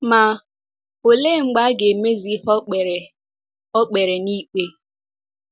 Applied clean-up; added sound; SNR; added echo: none; none; none; none.